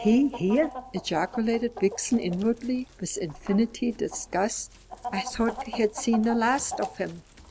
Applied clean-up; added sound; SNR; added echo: none; Chicken, rooster; 13 dB; none.